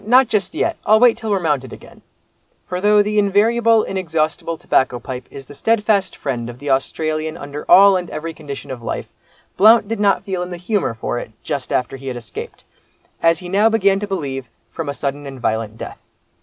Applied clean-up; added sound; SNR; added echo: none; none; none; none.